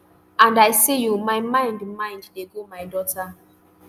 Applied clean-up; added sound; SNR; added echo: none; none; none; none.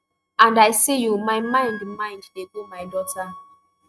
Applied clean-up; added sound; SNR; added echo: neural mask model RNNoise.